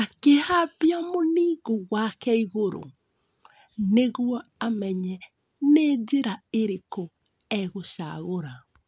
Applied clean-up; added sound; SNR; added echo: none; none; none; none.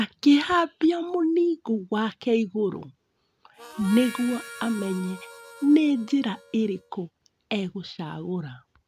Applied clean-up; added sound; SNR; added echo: none; Harmonica; 17 dB; none.